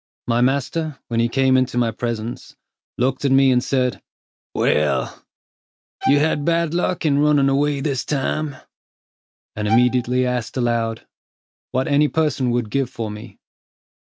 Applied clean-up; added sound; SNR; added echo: neural mask model RNNoise.